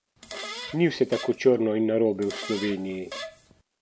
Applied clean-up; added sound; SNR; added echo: none; Fart; 12 dB; none.